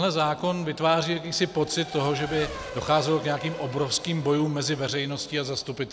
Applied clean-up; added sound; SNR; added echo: none; Race car, auto racing / Accelerating, revving, vroom; 15 dB; none.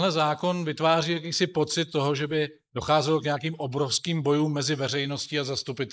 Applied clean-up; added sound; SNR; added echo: neural mask model Resemble Enhance denoiser.